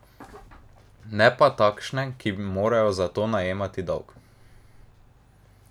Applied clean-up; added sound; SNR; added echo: none; none; none; none.